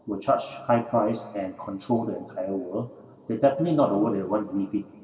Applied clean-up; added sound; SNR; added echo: none; none; none; reverberation time 2.1 s.